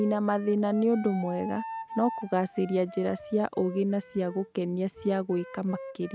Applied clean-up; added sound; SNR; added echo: none; Wind instrument, woodwind instrument; 14 dB; none.